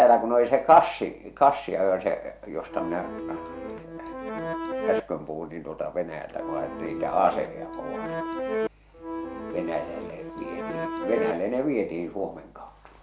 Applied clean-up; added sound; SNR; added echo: none; Accordion; 6 dB; none.